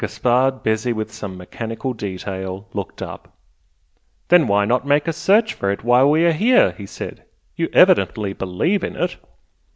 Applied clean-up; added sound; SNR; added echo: none; none; none; none.